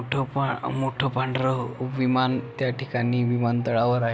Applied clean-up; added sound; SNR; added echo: none; Piano; 20 dB; none.